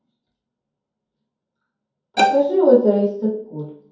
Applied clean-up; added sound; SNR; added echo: none; Bowed string instrument; -2 dB; reverberation time 0.6 s.